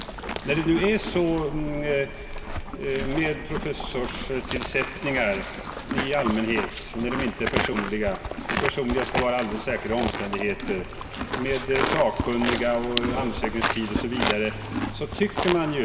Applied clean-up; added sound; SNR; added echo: none; Livestock, farm animals, working animals; 3 dB; reverberation time 2.3 s.